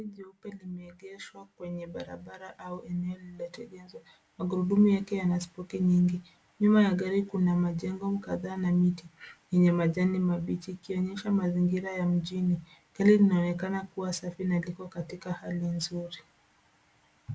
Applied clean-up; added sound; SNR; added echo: none; none; none; none.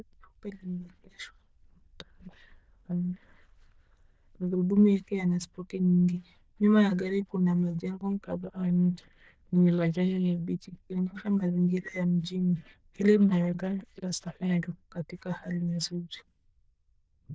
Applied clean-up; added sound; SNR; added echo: neural diffusion model UNIVERSE++.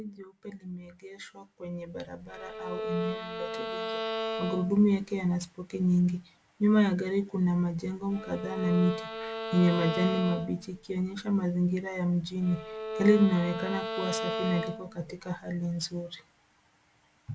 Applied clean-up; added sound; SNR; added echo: none; Bowed string instrument; 7 dB; none.